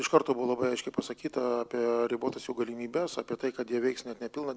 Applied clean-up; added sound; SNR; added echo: none; none; none; none.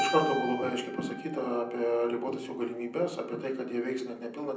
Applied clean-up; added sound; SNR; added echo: none; Keyboard (musical); 8 dB; reverberation time 0.6 s.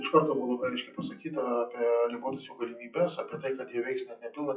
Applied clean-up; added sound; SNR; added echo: classical method WPE with log-MMSE.